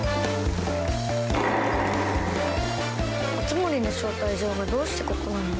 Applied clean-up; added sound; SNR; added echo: none; Applause / Cheering; 17 dB; none.